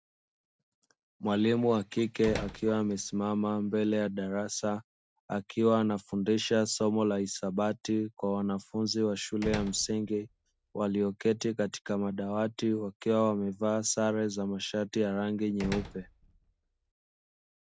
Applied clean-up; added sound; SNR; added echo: none; Slam; 13 dB; none.